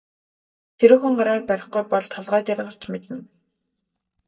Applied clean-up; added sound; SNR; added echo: neural mask model DeepFilterNet 3.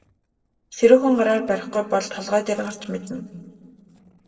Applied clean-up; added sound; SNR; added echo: neural separator model SepFormer DNS4.